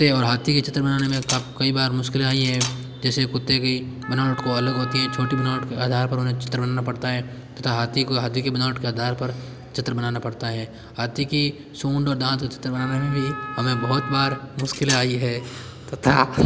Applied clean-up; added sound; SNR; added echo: none; Wind instrument, woodwind instrument + Cutlery, silverware; 10 dB; none.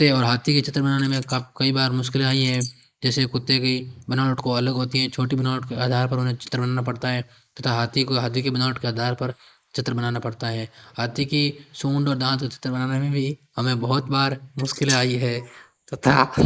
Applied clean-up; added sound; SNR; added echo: neural mask model Resemble Enhance denoiser.